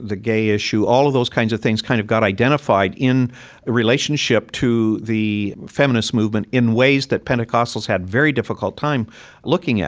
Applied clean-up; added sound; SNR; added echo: none; none; none; none.